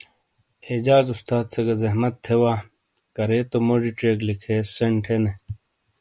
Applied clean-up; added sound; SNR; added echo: none; none; none; none.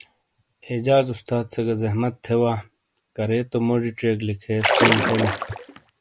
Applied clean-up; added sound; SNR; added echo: none; Splash, splatter; -2 dB; none.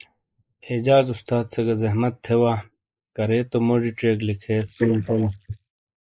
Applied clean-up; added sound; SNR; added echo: neural mask model Resemble Enhance denoiser.